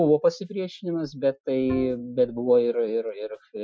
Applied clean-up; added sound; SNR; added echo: classical method Wiener filter.